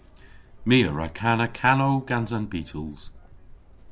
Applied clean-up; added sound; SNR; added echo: none; Chirp, tweet; 19 dB; none.